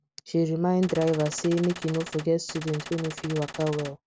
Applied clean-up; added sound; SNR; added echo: none; Gunshot, gunfire; 12 dB; none.